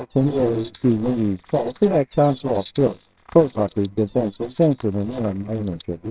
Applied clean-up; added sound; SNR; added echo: neural separator model SepFormer WHAMR!.